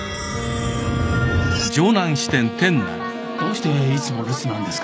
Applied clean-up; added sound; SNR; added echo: none; Wind instrument, woodwind instrument; 9 dB; none.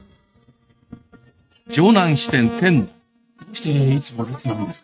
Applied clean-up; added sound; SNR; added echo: neural mask model RNNoise.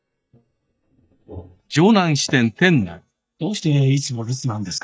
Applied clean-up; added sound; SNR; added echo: neural mask model DeepFilterNet 3.